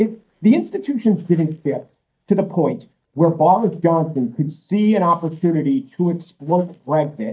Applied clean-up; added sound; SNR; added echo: neural mask model DeepFilterNet 3.